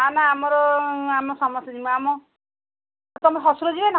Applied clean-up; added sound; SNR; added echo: none; none; none; none.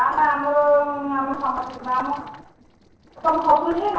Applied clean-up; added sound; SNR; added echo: neural separator model SepFormer DNS4.